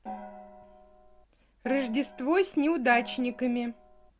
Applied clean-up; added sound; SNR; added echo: none; Gong; 15 dB; none.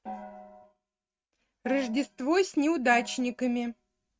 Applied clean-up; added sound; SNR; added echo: neural mask model RNNoise.